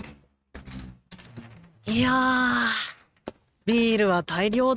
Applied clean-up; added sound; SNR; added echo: neural mask model RNNoise.